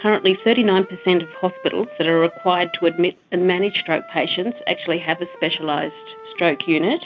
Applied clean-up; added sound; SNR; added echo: none; Wind instrument, woodwind instrument; 19 dB; none.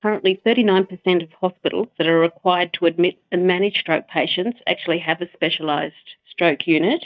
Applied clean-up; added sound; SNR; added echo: neural mask model DeepFilterNet 3.